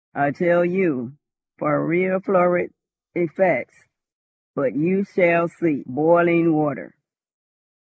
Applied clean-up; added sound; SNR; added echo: neural mask model Resemble Enhance denoiser.